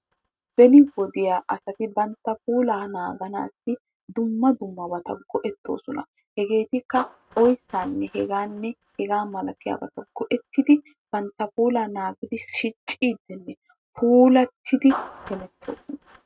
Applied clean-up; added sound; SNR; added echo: neural mask model RNNoise.